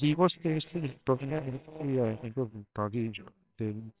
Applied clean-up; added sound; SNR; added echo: neural separator model SepFormer WHAMR!.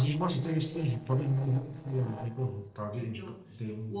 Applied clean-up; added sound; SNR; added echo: neural separator model SepFormer DNS4.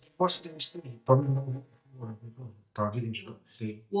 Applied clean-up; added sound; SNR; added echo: neural mask model DeepFilterNet 3.